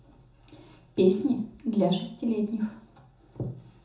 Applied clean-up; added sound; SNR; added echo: none; none; none; reverberation time 0.6 s.